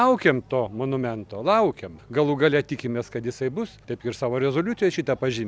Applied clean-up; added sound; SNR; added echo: none; none; none; none.